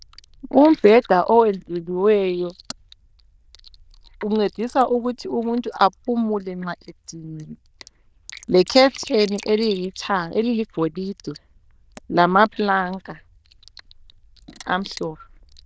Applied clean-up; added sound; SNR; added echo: neural diffusion model UNIVERSE++.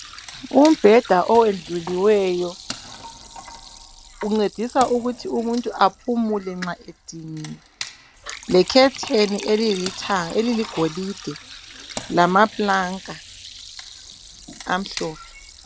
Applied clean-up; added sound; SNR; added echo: none; Liquid + Wood; 16 dB; none.